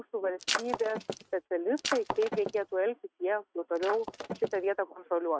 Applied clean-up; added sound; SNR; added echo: neural mask model RNNoise.